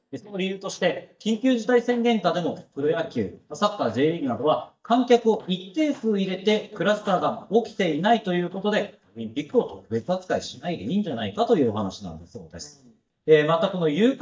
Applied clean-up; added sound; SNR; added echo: neural mask model DeepFilterNet 3.